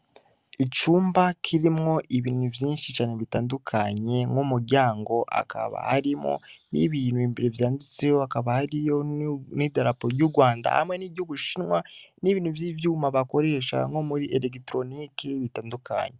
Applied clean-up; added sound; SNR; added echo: none; none; none; none.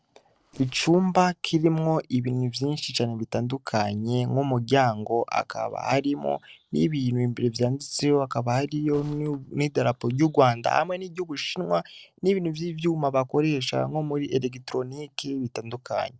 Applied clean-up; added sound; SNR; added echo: neural separator model SepFormer DNS4.